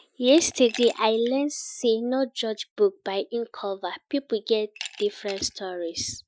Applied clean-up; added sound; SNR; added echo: classical method Wiener filter.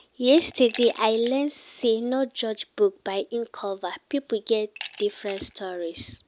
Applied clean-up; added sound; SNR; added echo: none; Glass; 19 dB; none.